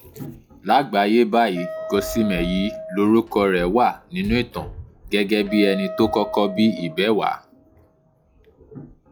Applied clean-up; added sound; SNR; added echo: classical method log-MMSE.